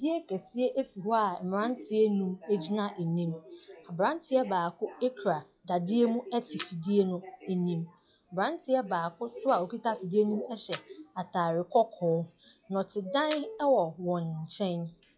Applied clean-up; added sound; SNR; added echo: classical method log-MMSE.